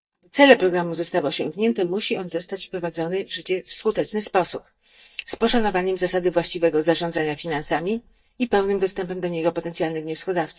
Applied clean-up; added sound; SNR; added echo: neural mask model DeepFilterNet 3.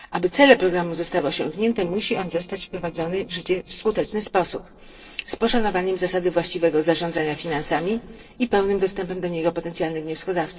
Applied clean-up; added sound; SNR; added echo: neural separator model SepFormer DNS4.